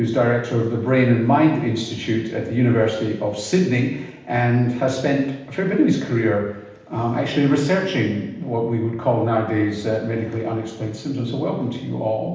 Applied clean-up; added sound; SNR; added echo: none; none; none; reverberation time 0.9 s.